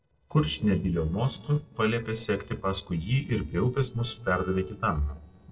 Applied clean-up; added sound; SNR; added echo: neural separator model SepFormer DNS4.